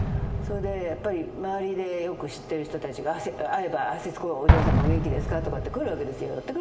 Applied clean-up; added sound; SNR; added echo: none; Explosion; -2 dB; reverberation time 2.2 s.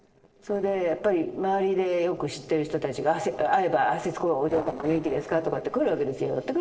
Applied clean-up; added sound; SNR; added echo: neural separator model SepFormer DNS4.